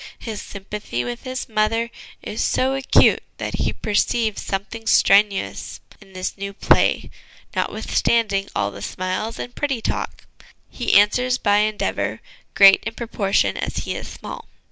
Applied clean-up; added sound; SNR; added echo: none; none; none; none.